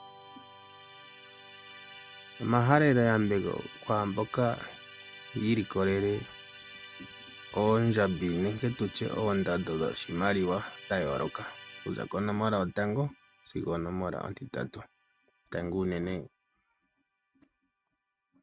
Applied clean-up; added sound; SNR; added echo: none; Musical instrument; 18 dB; none.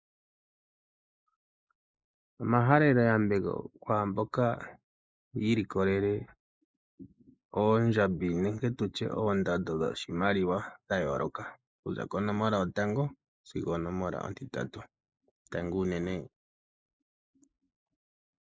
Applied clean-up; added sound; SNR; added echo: neural mask model Resemble Enhance denoiser.